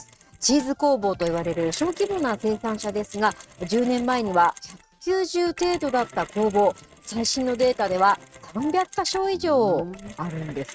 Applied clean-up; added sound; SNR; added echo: neural mask model RNNoise.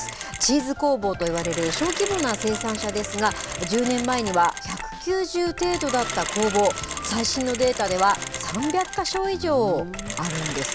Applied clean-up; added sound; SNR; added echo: none; Mechanisms; 9 dB; none.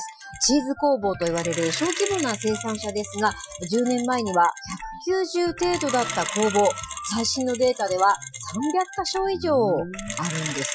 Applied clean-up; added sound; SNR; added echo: classical method Wiener filter.